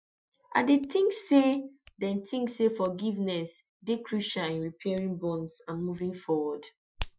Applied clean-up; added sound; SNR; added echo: classical method Wiener filter.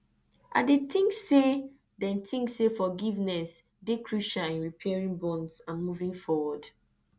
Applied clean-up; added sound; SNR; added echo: none; none; none; none.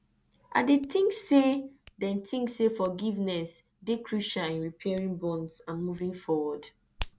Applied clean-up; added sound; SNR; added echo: none; Hands; 20 dB; none.